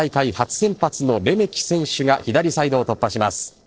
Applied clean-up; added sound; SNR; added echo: neural separator model SepFormer DNS4.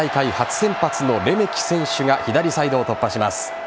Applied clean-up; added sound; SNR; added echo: none; Wind instrument, woodwind instrument; 11 dB; none.